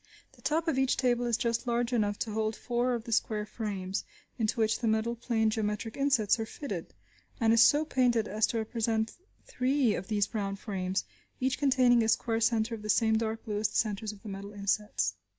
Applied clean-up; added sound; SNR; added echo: neural mask model Resemble Enhance denoiser.